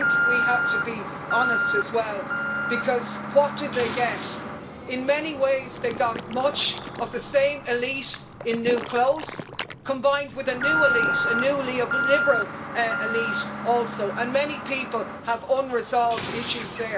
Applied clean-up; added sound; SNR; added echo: none; Alarm; 2 dB; reverberation time 0.3 s.